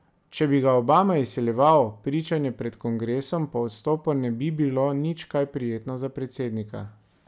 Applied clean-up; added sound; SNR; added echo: none; none; none; none.